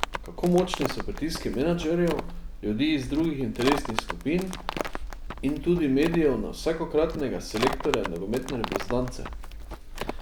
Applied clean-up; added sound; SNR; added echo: none; Livestock, farm animals, working animals; 6 dB; none.